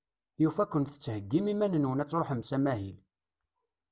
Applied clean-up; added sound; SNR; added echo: none; none; none; none.